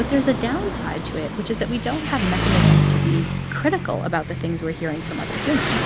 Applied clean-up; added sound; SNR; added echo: none; Engine; -2 dB; none.